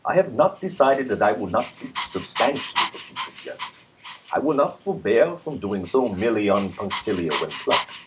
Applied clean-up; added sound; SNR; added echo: none; Dog; 9 dB; none.